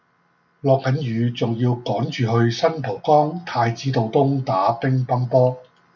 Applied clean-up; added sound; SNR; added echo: none; none; none; none.